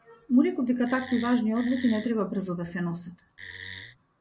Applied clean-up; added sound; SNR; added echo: none; Wood; 15 dB; none.